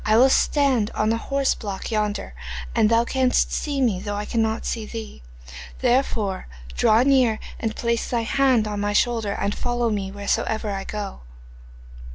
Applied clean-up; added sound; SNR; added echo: none; none; none; none.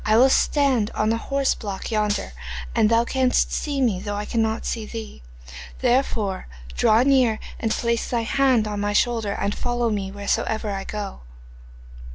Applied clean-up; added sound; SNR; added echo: none; Gunshot, gunfire; 14 dB; none.